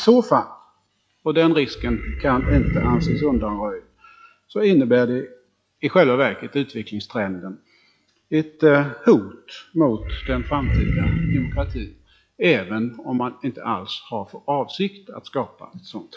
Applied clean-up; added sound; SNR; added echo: classical method log-MMSE.